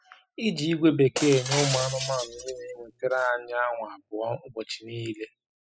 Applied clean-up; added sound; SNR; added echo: classical method spectral subtraction.